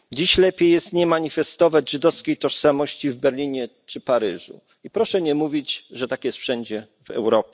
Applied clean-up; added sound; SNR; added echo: none; none; none; none.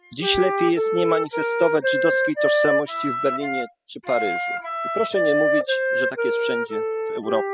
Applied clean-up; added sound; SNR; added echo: classical method spectral subtraction.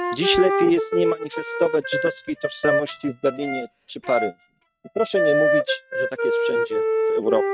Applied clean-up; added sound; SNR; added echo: neural mask model RNNoise.